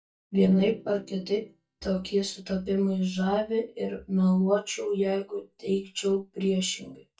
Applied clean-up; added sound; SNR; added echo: neural mask model DeepFilterNet 3.